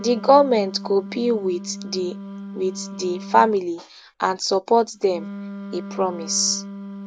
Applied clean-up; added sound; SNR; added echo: none; Wind instrument, woodwind instrument; 13 dB; none.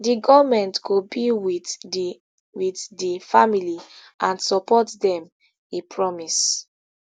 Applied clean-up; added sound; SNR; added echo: none; none; none; none.